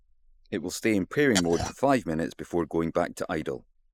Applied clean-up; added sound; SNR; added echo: neural mask model Resemble Enhance denoiser.